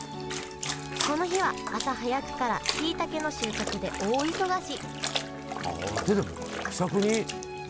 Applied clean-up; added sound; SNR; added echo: none; Trickle, dribble / Splash, splatter; 7 dB; none.